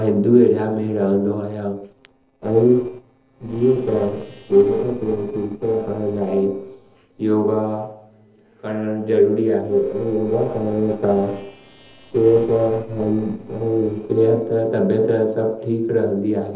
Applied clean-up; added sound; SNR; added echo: neural separator model SepFormer DNS4.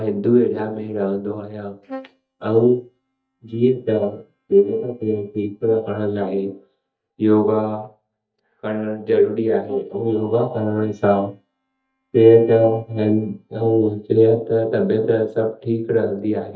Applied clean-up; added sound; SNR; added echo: neural mask model DeepFilterNet 3.